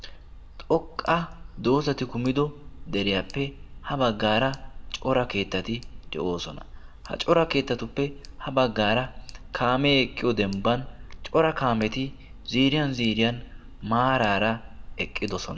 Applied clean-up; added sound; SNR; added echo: none; Tick; 14 dB; reverberation time 0.7 s.